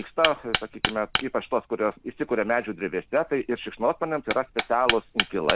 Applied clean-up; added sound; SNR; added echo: none; Hammer; 5 dB; none.